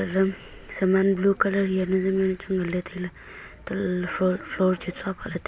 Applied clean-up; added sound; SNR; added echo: none; none; none; none.